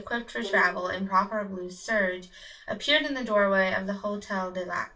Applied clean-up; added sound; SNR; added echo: neural separator model SepFormer DNS4.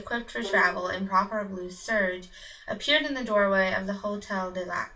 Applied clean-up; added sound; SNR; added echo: none; Bowed string instrument; 15 dB; reverberation time 0.2 s.